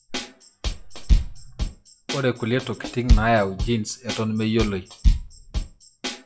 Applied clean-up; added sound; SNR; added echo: classical method WPE with log-MMSE.